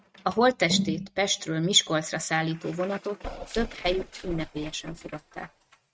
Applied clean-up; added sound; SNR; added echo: neural mask model RNNoise.